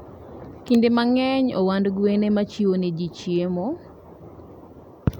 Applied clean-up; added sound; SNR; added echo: none; none; none; none.